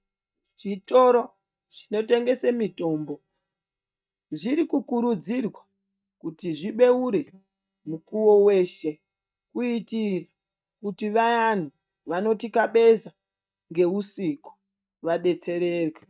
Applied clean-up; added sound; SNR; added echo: neural mask model DeepFilterNet 3.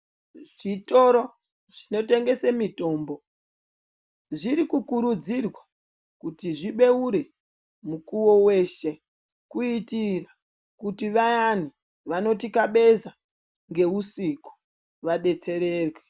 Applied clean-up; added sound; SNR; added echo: none; none; none; none.